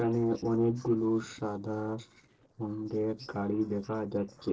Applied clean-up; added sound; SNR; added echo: neural separator model SepFormer DNS4.